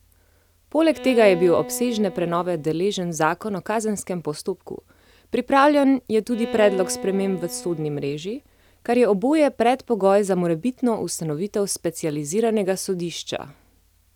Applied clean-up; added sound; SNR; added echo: none; Bowed string instrument; 14 dB; none.